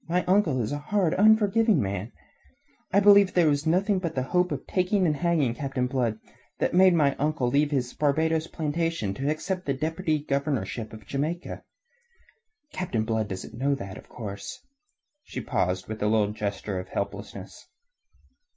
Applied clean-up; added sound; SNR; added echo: none; none; none; none.